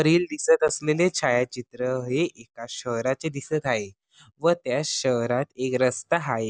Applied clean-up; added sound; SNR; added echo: none; none; none; none.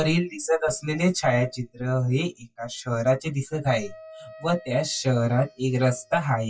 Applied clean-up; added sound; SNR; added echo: classical method WPE with log-MMSE.